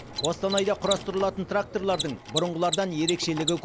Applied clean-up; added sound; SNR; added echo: none; Mechanisms; 8 dB; none.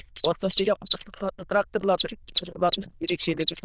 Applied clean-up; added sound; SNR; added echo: neural diffusion model UNIVERSE++.